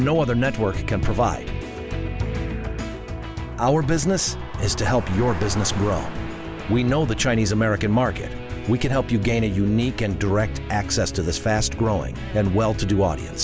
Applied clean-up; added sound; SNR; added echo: none; Car passing by; 19 dB; none.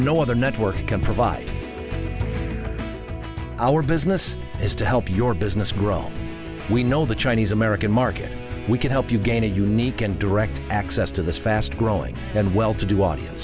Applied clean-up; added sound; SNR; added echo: none; none; none; none.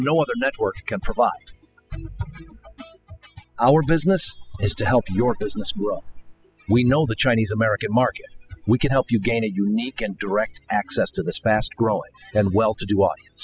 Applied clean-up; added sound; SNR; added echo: classical method spectral subtraction.